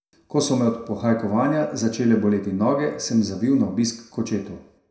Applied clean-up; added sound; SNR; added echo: none; none; none; reverberation time 0.5 s.